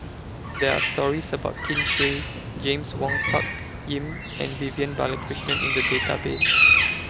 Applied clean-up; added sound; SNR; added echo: none; Bird; -5 dB; none.